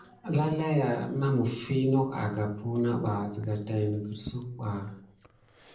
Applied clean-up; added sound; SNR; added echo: neural separator model SepFormer DNS4.